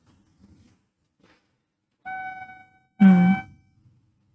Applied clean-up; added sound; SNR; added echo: neural mask model RNNoise.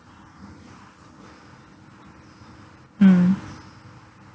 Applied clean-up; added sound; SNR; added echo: none; none; none; none.